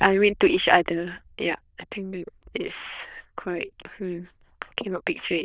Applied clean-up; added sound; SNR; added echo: neural diffusion model UNIVERSE++.